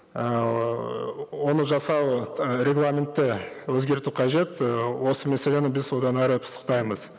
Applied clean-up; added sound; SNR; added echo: none; none; none; none.